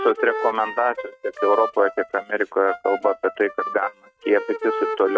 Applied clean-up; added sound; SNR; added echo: neural mask model RNNoise.